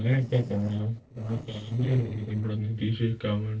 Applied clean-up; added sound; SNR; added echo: neural separator model SepFormer DNS4.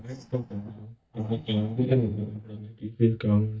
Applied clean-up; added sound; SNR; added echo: neural mask model DeepFilterNet 3.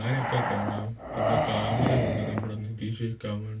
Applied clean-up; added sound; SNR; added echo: none; Breathing; 0 dB; reverberation time 0.2 s.